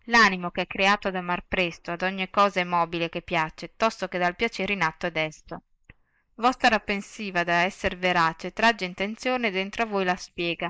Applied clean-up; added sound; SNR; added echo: neural mask model Resemble Enhance denoiser.